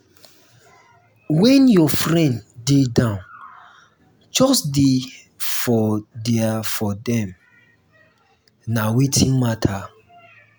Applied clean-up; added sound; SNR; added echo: none; none; none; none.